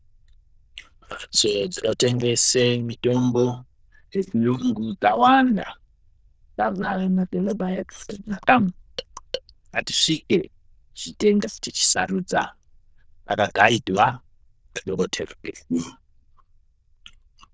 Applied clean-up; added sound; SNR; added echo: neural diffusion model UNIVERSE++.